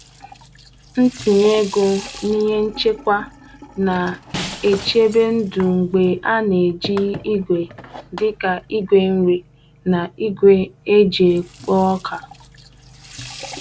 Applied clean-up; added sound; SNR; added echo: none; Sink (filling or washing) / Water tap, faucet + Shatter; 18 dB; none.